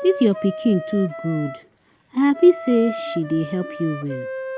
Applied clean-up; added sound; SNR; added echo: none; Wind instrument, woodwind instrument; 11 dB; none.